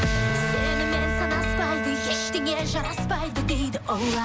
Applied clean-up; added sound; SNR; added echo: none; Bowed string instrument; 4 dB; none.